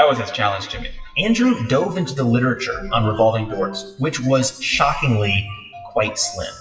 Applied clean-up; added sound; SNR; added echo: classical method WPE with log-MMSE.